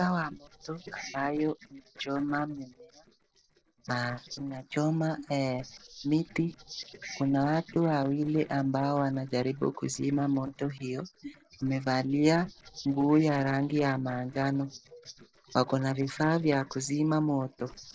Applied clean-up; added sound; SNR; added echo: neural separator model SepFormer DNS4.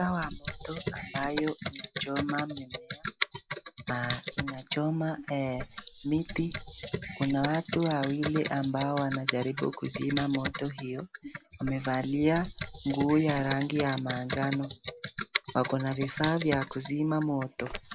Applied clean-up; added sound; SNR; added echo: none; Computer keyboard; 4 dB; none.